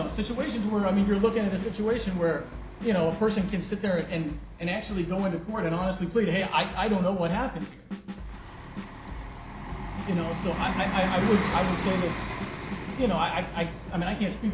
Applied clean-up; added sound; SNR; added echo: none; Bus + Drum kit; 8 dB; none.